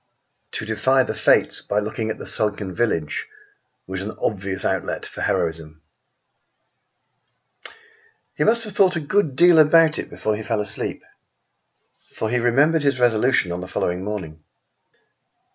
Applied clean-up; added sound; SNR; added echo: none; none; none; none.